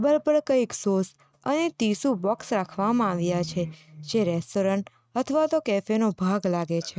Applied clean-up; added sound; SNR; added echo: neural mask model RNNoise.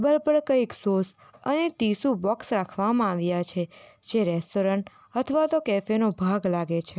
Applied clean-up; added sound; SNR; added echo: none; none; none; none.